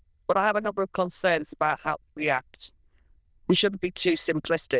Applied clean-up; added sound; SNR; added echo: neural diffusion model UNIVERSE++.